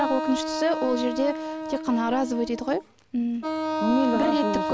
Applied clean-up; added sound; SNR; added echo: none; Wind instrument, woodwind instrument; 4 dB; none.